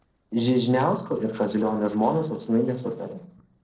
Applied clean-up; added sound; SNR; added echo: neural separator model SepFormer DNS4.